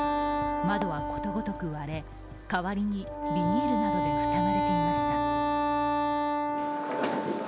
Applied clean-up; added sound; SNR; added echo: none; Wind instrument, woodwind instrument; -4 dB; none.